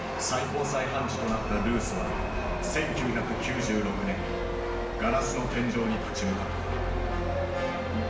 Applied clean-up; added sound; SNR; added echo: none; Chatter / Subway, metro, underground; 5 dB; reverberation time 0.8 s.